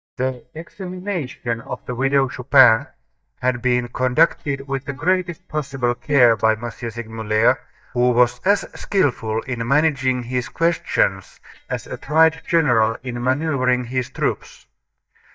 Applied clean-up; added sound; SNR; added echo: neural mask model DeepFilterNet 3.